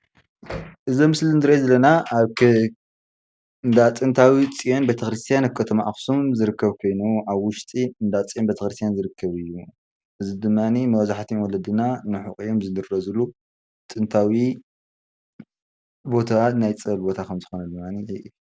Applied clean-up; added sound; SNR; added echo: none; none; none; none.